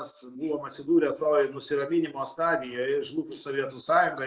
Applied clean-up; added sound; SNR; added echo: neural mask model Resemble Enhance denoiser.